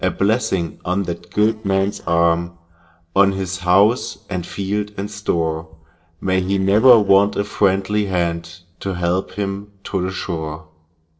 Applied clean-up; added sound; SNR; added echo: neural separator model SepFormer DNS4.